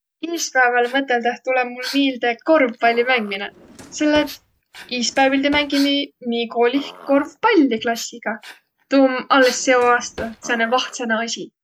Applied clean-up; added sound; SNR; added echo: none; Drawer open or close + Dog; 19 dB; none.